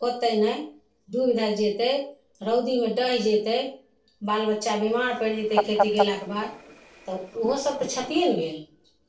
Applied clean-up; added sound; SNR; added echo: neural separator model SepFormer DNS4.